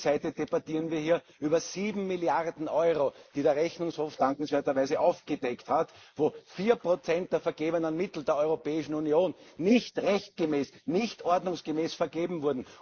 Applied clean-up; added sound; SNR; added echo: neural mask model Resemble Enhance denoiser.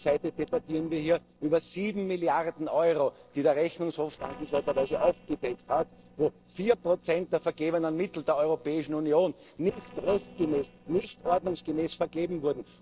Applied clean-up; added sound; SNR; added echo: neural separator model SepFormer DNS4.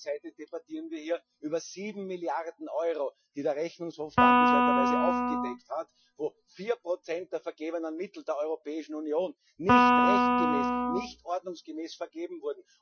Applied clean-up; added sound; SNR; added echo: classical method Wiener filter.